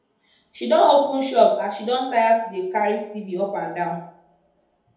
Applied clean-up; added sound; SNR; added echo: none; none; none; reverberation time 1.9 s.